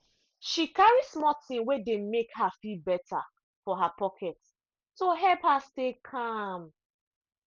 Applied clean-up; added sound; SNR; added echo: none; none; none; none.